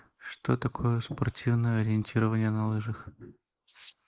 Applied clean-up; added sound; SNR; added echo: neural mask model Resemble Enhance denoiser.